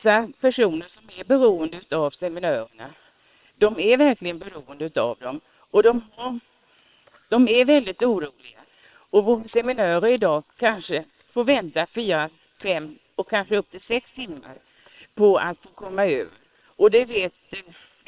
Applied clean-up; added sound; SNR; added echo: neural separator model SepFormer WHAM!.